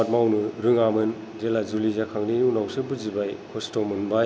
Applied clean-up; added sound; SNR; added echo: none; none; none; none.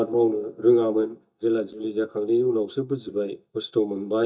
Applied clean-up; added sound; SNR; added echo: neural mask model DeepFilterNet 3.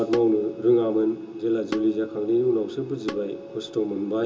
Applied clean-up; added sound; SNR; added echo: none; Tabla; 14 dB; reverberation time 0.2 s.